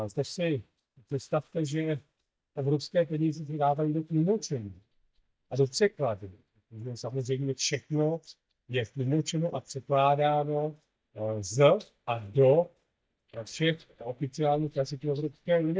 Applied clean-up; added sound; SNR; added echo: neural mask model DeepFilterNet 3.